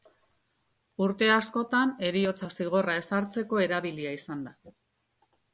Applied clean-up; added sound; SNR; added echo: none; none; none; none.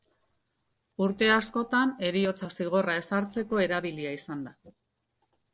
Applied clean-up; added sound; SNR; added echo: neural separator model SepFormer DNS4.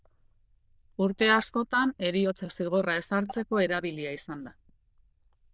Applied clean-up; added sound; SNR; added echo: neural diffusion model UNIVERSE++.